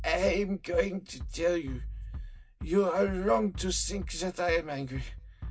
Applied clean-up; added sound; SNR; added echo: none; Bass drum; 10 dB; reverberation time 0.4 s.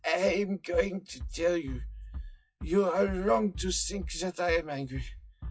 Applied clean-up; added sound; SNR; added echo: classical method WPE with log-MMSE.